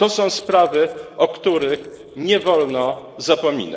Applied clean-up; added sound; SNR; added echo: neural separator model SepFormer DNS4.